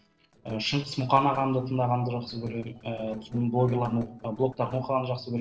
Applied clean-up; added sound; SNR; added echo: neural separator model SepFormer DNS4.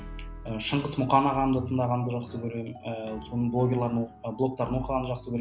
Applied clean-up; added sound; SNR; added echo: none; none; none; none.